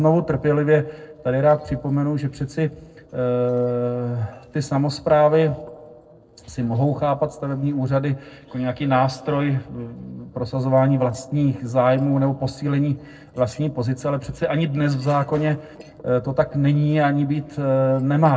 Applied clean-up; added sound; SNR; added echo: neural separator model SepFormer DNS4.